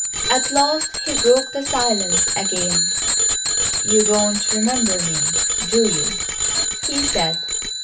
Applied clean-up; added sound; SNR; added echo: none; Bicycle bell; -3 dB; reverberation time 0.2 s.